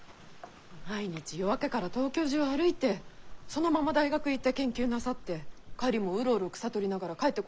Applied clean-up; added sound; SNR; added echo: none; Thunder / Wind / Bird vocalization, bird call, bird song; 12 dB; none.